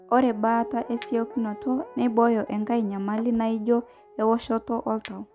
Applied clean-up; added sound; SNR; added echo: none; Guitar + Chink, clink; 15 dB; none.